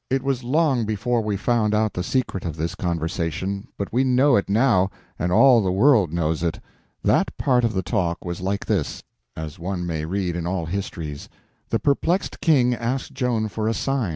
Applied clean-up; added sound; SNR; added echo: none; none; none; none.